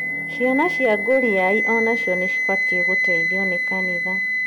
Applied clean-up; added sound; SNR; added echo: none; Wind instrument, woodwind instrument; -2 dB; none.